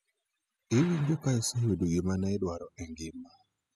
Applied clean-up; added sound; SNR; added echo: classical method spectral subtraction.